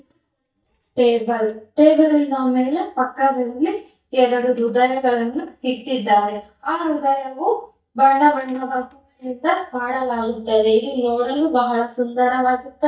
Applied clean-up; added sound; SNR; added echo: neural mask model DeepFilterNet 3.